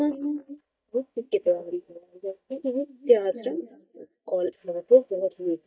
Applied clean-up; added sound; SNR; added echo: neural mask model DeepFilterNet 3.